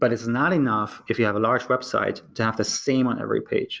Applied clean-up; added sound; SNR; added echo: none; none; none; none.